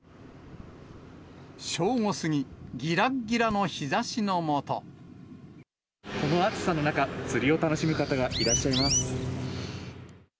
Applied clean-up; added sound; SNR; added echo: none; Chirp, tweet; 1 dB; none.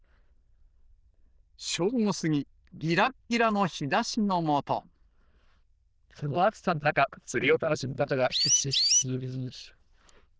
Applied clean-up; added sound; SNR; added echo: neural diffusion model UNIVERSE++.